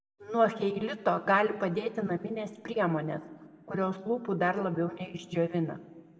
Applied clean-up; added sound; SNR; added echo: none; none; none; reverberation time 1.2 s.